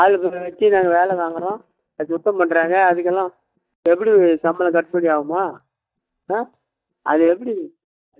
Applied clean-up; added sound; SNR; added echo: neural mask model DeepFilterNet 3.